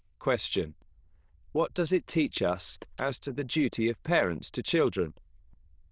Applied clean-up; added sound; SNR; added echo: neural diffusion model UNIVERSE++.